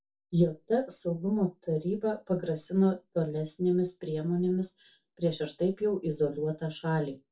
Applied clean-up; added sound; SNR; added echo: none; none; none; reverberation time 0.2 s.